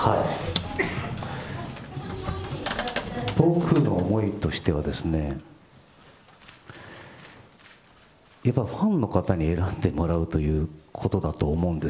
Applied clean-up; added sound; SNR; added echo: none; none; none; none.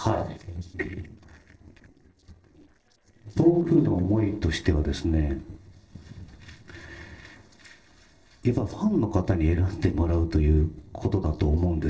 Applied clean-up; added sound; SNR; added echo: neural separator model SepFormer DNS4.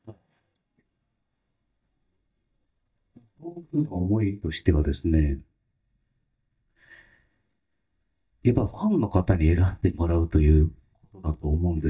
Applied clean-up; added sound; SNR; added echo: neural mask model DeepFilterNet 3.